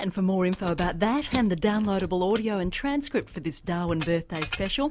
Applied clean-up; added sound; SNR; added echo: none; Keys jangling; 13 dB; none.